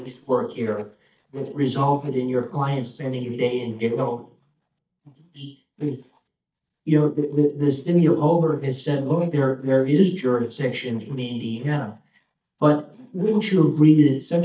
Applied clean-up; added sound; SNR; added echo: neural mask model DeepFilterNet 3.